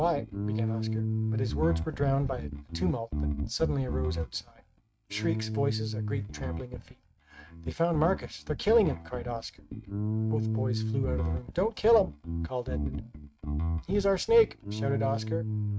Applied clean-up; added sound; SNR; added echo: neural mask model RNNoise.